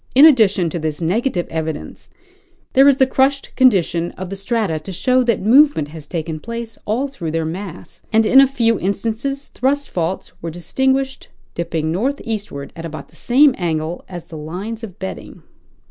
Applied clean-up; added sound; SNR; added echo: none; none; none; none.